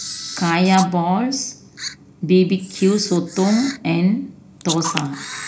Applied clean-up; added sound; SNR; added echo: none; Camera; 13 dB; reverberation time 0.4 s.